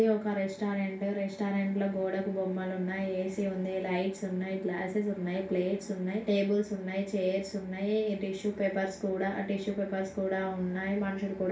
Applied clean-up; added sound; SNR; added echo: none; none; none; reverberation time 0.3 s.